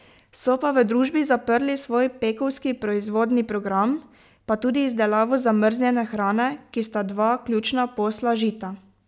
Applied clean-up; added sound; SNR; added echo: none; none; none; none.